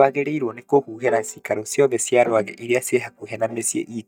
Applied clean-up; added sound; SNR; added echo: neural mask model DeepFilterNet 3.